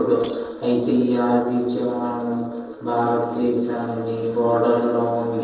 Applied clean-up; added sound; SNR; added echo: neural separator model SepFormer DNS4.